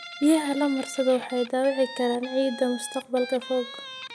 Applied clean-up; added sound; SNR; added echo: none; Guitar; 14 dB; none.